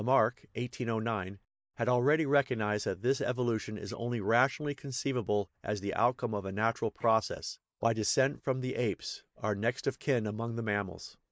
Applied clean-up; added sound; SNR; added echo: neural mask model Resemble Enhance denoiser.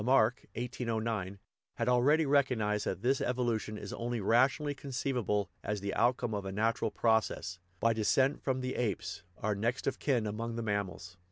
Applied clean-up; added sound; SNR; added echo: none; none; none; none.